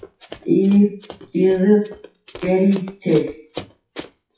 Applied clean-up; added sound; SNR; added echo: classical method WPE with log-MMSE.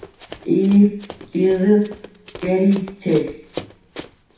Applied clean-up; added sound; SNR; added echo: none; Run; 18 dB; reverberation time 0.7 s.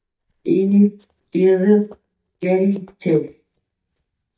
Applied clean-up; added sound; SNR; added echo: neural mask model DeepFilterNet 3.